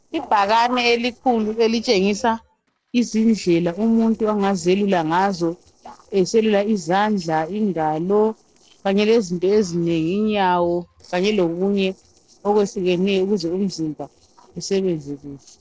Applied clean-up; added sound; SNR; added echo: neural separator model SepFormer DNS4.